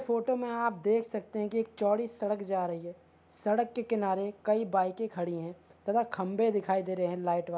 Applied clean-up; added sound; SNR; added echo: none; none; none; none.